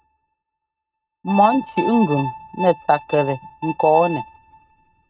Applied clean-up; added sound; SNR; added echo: neural mask model RNNoise.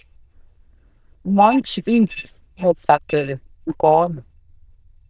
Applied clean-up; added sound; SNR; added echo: neural diffusion model UNIVERSE++.